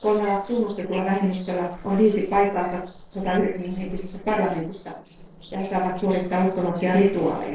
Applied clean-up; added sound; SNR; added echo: neural separator model SepFormer DNS4.